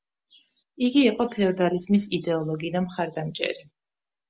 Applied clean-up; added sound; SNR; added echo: none; none; none; none.